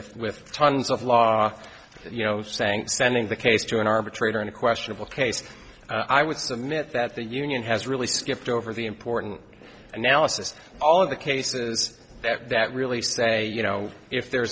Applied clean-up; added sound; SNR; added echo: none; none; none; none.